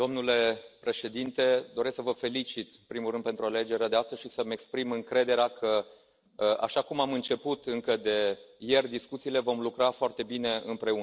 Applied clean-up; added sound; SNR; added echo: none; none; none; none.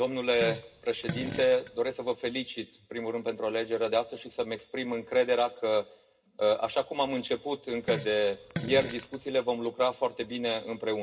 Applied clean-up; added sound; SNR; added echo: none; Fart; 10 dB; reverberation time 0.2 s.